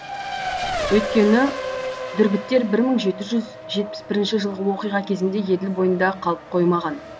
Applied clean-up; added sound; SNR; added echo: none; Race car, auto racing; 9 dB; none.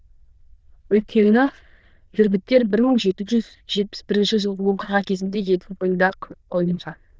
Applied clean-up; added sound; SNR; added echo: neural diffusion model UNIVERSE++.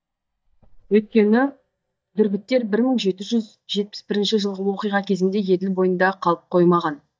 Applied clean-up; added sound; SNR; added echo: neural mask model DeepFilterNet 3.